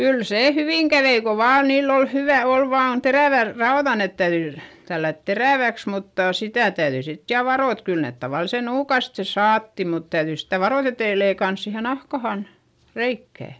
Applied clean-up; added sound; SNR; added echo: none; none; none; none.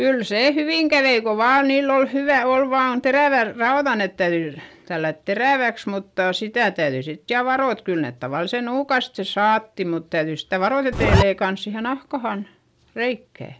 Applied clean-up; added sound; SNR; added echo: none; Zipper (clothing); -4 dB; none.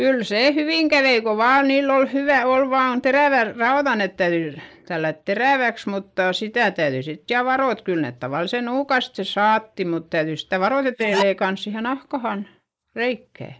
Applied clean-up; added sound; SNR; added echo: neural mask model Resemble Enhance denoiser.